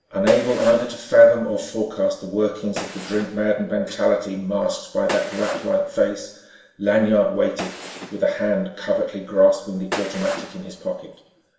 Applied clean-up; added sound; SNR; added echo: none; Gunshot, gunfire; 14 dB; reverberation time 0.8 s.